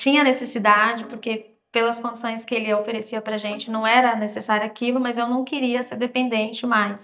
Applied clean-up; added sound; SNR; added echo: neural mask model DeepFilterNet 3.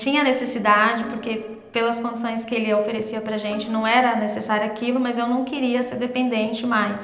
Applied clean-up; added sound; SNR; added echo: none; Organ; 18 dB; reverberation time 0.9 s.